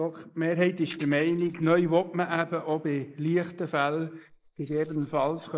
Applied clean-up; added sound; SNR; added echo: neural mask model Resemble Enhance denoiser.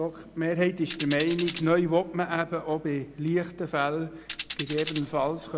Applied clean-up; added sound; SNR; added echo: none; Tambourine; 5 dB; none.